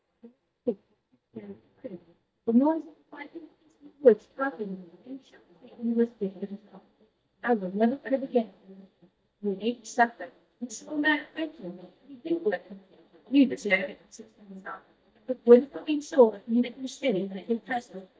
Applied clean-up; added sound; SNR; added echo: neural mask model DeepFilterNet 3.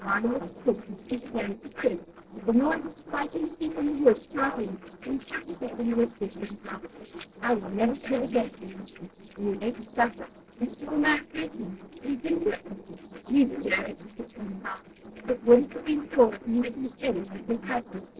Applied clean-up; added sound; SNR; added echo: neural separator model SepFormer DNS4.